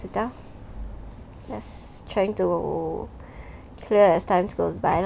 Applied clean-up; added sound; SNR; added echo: none; none; none; none.